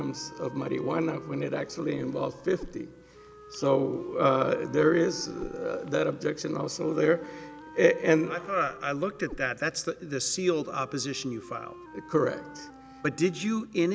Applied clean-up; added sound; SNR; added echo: none; Meow + Wind instrument, woodwind instrument; 19 dB; none.